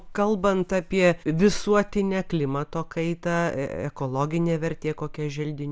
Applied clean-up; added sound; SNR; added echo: none; none; none; none.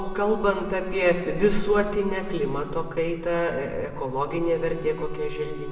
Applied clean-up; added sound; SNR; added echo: none; Wind instrument, woodwind instrument; 14 dB; reverberation time 1.6 s.